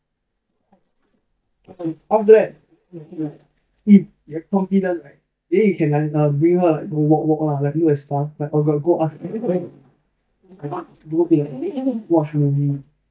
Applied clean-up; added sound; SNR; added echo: neural mask model DeepFilterNet 3.